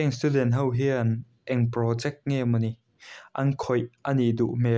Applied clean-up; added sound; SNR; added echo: none; none; none; none.